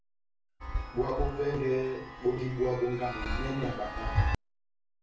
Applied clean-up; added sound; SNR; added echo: none; Chime; 2 dB; reverberation time 0.3 s.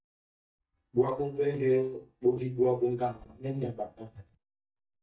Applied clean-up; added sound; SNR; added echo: neural mask model DeepFilterNet 3.